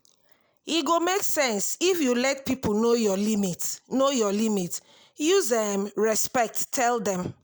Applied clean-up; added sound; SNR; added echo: none; none; none; none.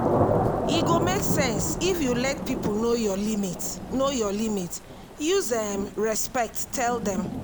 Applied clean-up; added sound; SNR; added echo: none; Thunder / Rain; 2 dB; none.